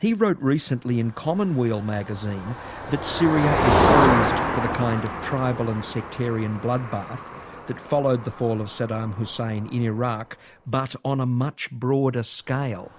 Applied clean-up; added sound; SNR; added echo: none; Motor vehicle (road); 3 dB; none.